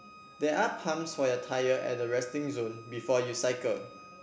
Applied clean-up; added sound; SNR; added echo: none; Bowed string instrument; 19 dB; none.